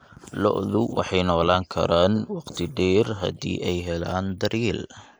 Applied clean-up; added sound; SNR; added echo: neural mask model Resemble Enhance denoiser.